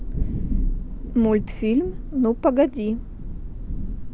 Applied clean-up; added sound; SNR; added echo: none; Thunder; 3 dB; none.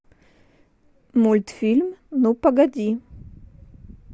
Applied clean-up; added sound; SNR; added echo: none; none; none; none.